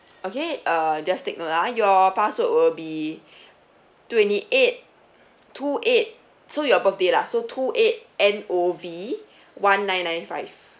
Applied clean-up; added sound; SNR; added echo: none; none; none; none.